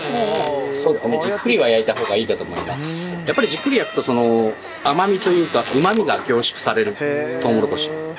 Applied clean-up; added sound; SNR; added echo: none; Door; 19 dB; none.